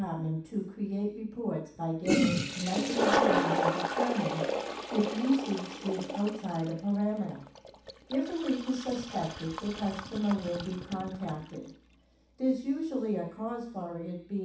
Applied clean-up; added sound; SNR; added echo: none; Toilet flush; 2 dB; reverberation time 0.7 s.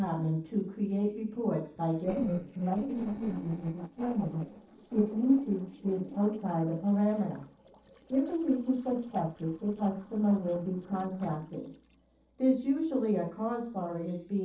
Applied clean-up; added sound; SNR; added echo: neural separator model SepFormer DNS4.